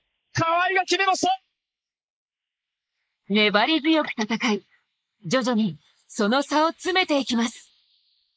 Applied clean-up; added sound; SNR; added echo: neural mask model Resemble Enhance denoiser.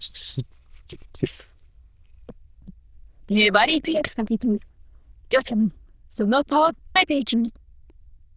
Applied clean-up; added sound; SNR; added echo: neural diffusion model UNIVERSE++.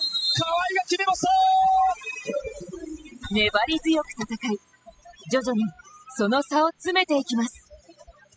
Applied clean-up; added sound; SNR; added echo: classical method spectral subtraction.